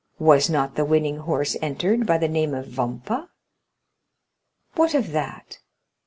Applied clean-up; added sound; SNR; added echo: none; none; none; none.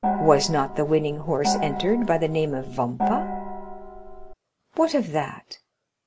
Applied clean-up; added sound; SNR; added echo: none; Gong; 4 dB; none.